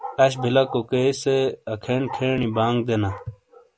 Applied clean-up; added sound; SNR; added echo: none; none; none; none.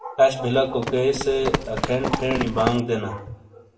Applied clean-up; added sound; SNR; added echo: none; Run; 5 dB; reverberation time 0.6 s.